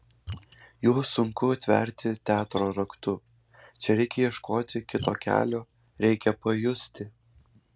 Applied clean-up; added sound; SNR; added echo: none; Splash, splatter; 20 dB; none.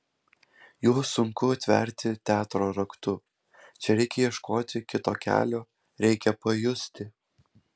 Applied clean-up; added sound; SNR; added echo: none; none; none; none.